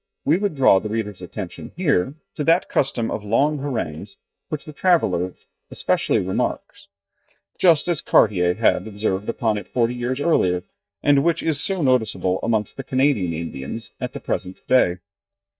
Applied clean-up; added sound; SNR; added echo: neural mask model DeepFilterNet 3.